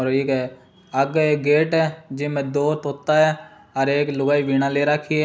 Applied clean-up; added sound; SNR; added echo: none; none; none; none.